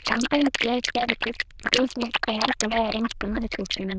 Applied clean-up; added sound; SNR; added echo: neural diffusion model UNIVERSE++.